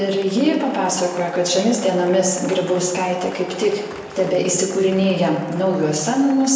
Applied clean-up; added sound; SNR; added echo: none; Applause / Cheering; 18 dB; reverberation time 1.0 s.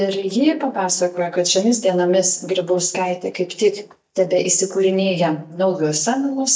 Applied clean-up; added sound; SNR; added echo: neural mask model DeepFilterNet 3.